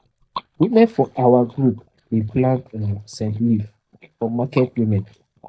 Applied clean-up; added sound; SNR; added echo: neural mask model DeepFilterNet 3.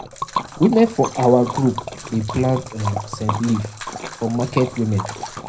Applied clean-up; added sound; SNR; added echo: none; Liquid; 10 dB; reverberation time 0.4 s.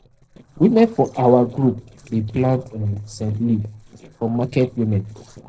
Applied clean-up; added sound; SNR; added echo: neural separator model SepFormer DNS4.